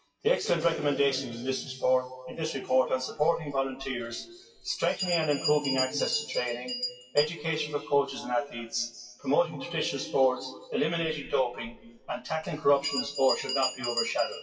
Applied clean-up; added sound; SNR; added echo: classical method WPE with log-MMSE.